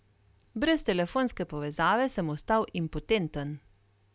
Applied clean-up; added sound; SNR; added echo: none; none; none; none.